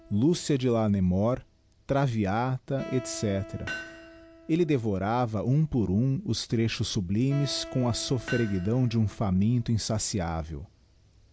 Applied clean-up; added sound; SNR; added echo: none; Hammer + Acoustic guitar; 18 dB; none.